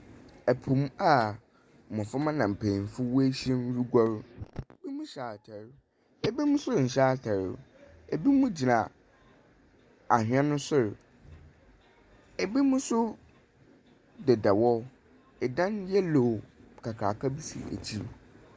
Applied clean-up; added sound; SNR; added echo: none; none; none; none.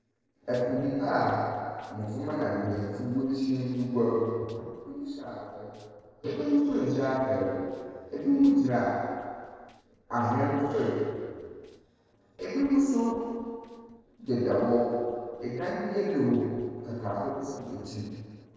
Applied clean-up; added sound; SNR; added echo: neural separator model SepFormer DNS4.